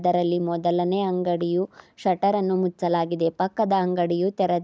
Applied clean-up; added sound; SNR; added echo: none; none; none; none.